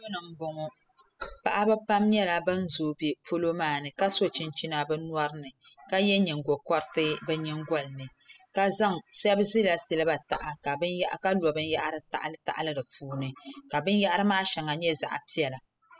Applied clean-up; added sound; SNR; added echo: classical method spectral subtraction.